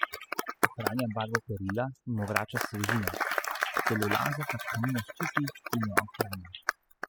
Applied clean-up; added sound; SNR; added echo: classical method spectral subtraction.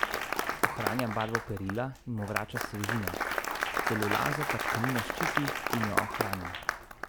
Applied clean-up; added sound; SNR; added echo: none; Applause; -2 dB; none.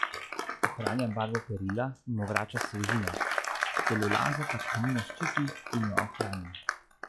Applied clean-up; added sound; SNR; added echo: classical method log-MMSE.